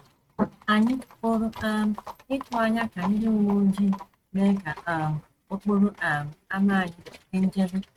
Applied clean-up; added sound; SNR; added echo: neural mask model RNNoise.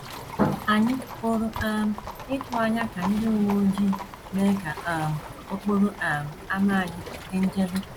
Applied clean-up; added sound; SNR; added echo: none; Livestock, farm animals, working animals + Waves, surf; 12 dB; none.